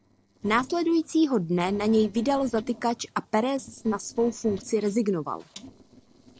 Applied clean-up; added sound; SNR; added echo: neural separator model SepFormer DNS4.